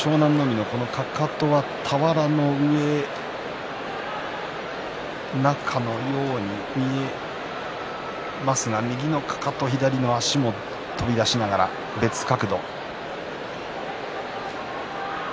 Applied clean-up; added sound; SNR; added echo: none; none; none; none.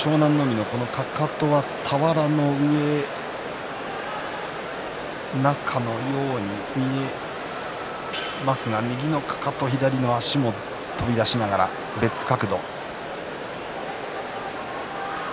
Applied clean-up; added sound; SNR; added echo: none; Hi-hat; 14 dB; none.